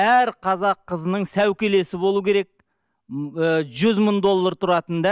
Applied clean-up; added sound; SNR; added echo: none; none; none; none.